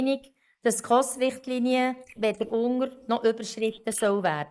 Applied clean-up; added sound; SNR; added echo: neural mask model Resemble Enhance denoiser.